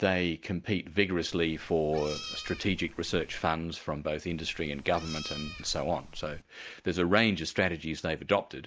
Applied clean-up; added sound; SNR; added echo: none; Meow; 13 dB; none.